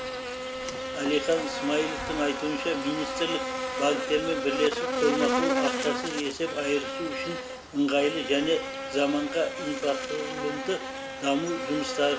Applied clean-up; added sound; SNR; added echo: none; Buzz; 3 dB; none.